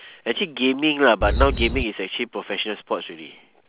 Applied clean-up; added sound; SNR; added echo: none; Wild animals; -1 dB; none.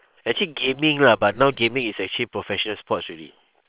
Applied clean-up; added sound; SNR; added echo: neural separator model SepFormer WHAM!.